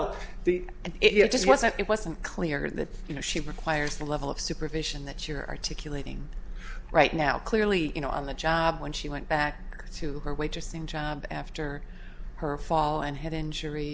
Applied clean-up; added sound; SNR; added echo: none; none; none; none.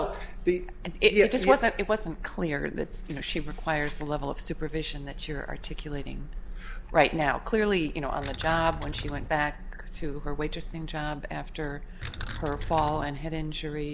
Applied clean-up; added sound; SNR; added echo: none; Keys jangling; 4 dB; none.